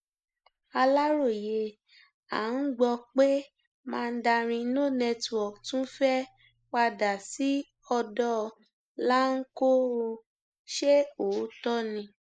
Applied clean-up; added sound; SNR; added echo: neural mask model Resemble Enhance denoiser.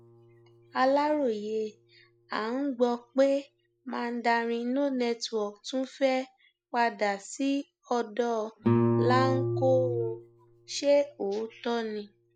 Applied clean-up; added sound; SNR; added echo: classical method log-MMSE.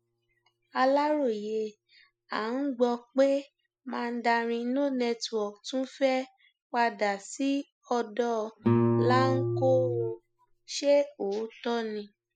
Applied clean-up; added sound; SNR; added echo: classical method Wiener filter.